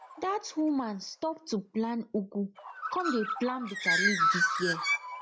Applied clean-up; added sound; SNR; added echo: none; Bird; 0 dB; none.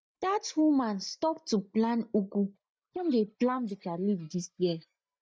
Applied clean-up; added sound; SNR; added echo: neural mask model DeepFilterNet 3.